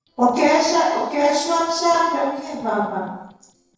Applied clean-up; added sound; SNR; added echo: neural separator model SepFormer DNS4.